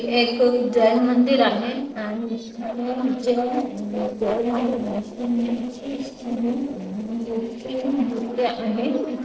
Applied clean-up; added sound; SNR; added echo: neural separator model SepFormer DNS4.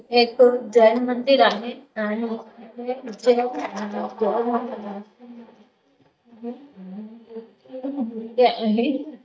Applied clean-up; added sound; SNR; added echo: neural mask model DeepFilterNet 3.